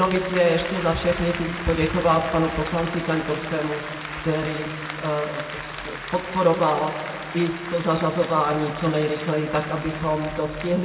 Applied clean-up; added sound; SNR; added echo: none; Applause; 11 dB; reverberation time 1.8 s.